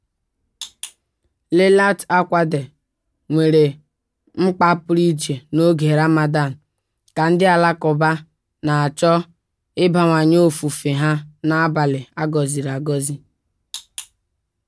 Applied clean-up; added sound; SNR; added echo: none; none; none; none.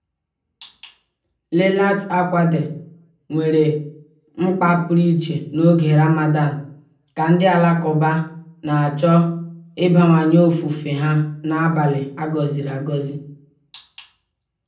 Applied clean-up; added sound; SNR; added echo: none; none; none; reverberation time 0.6 s.